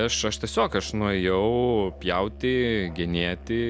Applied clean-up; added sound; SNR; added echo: none; Musical instrument; 16 dB; none.